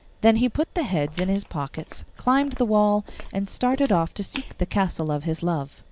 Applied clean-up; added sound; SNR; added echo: none; Walk, footsteps; 15 dB; none.